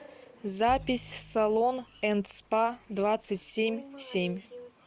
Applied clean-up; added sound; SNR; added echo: none; Bowed string instrument; 20 dB; none.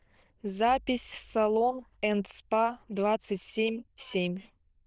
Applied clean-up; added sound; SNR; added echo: neural diffusion model UNIVERSE++.